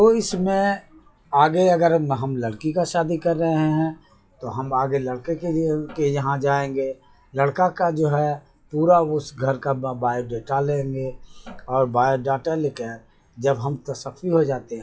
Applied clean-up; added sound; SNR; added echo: classical method log-MMSE.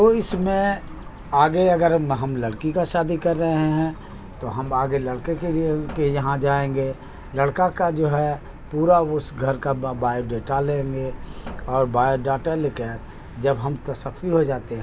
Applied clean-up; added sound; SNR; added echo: none; Truck; 14 dB; none.